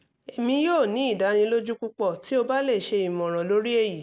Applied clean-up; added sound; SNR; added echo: none; none; none; none.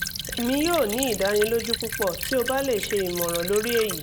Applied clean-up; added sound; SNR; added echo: none; Stream / Trickle, dribble; 6 dB; none.